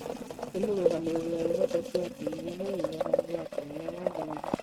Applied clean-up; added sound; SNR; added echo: neural mask model RNNoise.